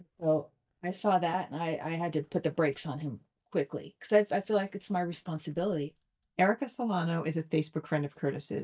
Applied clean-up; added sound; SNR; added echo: neural mask model DeepFilterNet 3.